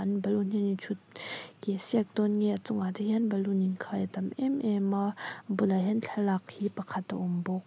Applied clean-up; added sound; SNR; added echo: none; none; none; none.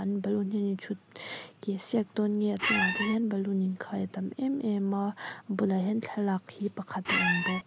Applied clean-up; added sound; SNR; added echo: none; Squeak; -2 dB; none.